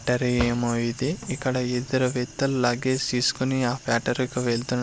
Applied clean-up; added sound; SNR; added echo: none; Cutlery, silverware / Drawer open or close; 11 dB; none.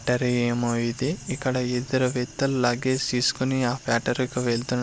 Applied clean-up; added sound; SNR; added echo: none; none; none; none.